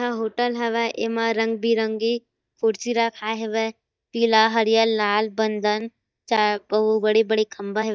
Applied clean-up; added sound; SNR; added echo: neural mask model DeepFilterNet 3.